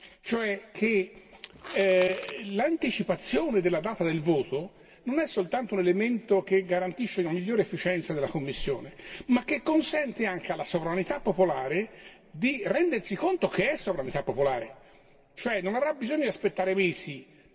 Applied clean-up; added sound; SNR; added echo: none; Crushing / Wood; 15 dB; reverberation time 2.3 s.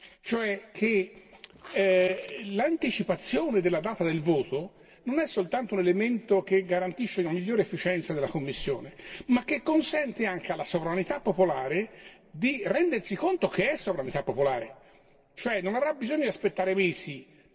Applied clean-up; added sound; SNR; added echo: neural separator model SepFormer DNS4.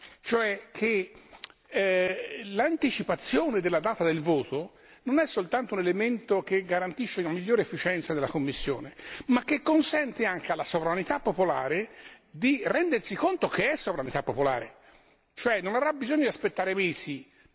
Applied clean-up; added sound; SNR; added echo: none; none; none; none.